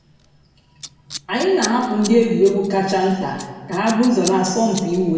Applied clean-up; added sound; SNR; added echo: none; Scissors; 17 dB; reverberation time 1.2 s.